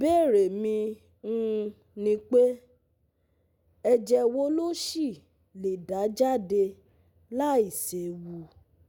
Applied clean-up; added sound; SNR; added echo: none; none; none; none.